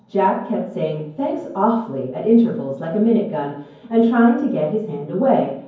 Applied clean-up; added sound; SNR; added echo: none; none; none; reverberation time 0.9 s.